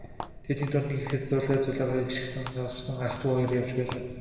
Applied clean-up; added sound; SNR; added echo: none; Walk, footsteps; 14 dB; reverberation time 1.6 s.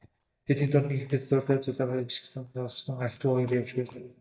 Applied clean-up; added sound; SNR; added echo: neural mask model DeepFilterNet 3.